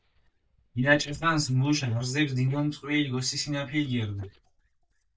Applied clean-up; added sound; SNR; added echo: neural mask model DeepFilterNet 3.